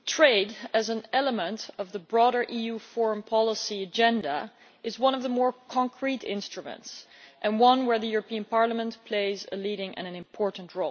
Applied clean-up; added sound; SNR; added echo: none; none; none; none.